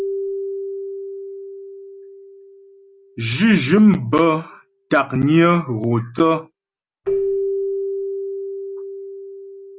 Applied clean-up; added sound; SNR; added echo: none; Keyboard (musical); 7 dB; none.